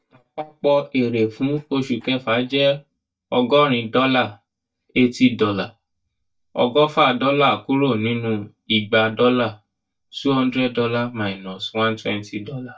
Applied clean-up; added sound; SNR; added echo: neural mask model DeepFilterNet 3.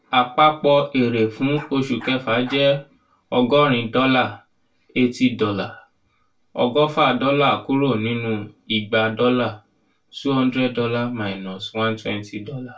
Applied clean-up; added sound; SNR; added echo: none; Bark; 20 dB; reverberation time 0.2 s.